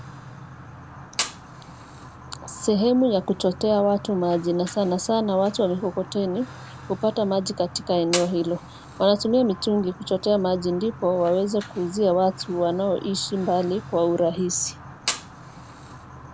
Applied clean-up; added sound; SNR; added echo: none; Fire; 14 dB; none.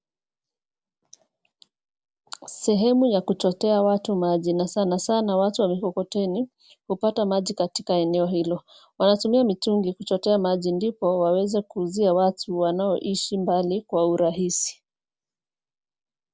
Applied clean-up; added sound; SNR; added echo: none; none; none; none.